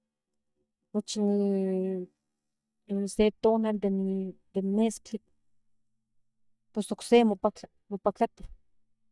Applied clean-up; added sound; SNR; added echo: neural mask model DeepFilterNet 3.